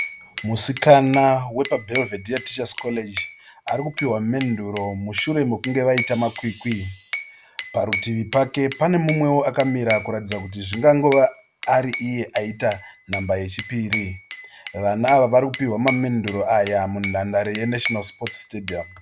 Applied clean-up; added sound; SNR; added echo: none; Glass / Bell; 9 dB; none.